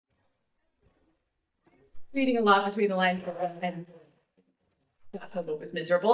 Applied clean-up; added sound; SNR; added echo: neural mask model DeepFilterNet 3.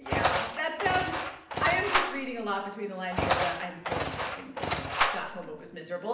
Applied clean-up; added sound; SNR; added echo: none; Engine; -2 dB; reverberation time 0.8 s.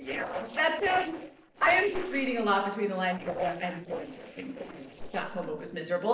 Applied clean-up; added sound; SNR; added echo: neural separator model SepFormer DNS4.